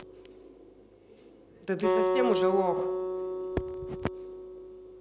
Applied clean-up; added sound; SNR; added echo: none; Acoustic guitar; -2 dB; none.